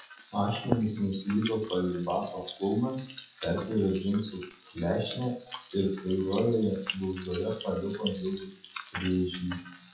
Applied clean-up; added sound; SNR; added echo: classical method WPE with log-MMSE.